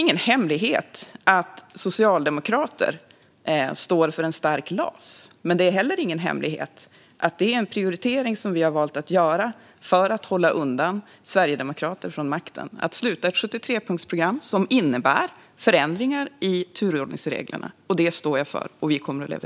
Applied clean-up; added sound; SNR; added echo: none; none; none; none.